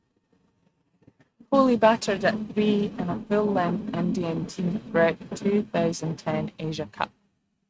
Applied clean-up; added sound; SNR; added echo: neural mask model RNNoise.